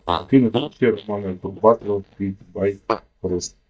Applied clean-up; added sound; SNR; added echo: neural mask model DeepFilterNet 3.